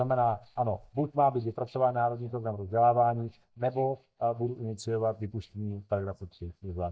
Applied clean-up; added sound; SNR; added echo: neural mask model DeepFilterNet 3.